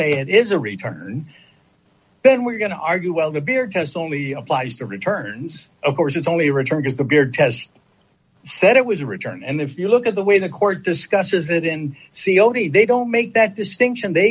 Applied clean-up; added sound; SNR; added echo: none; none; none; none.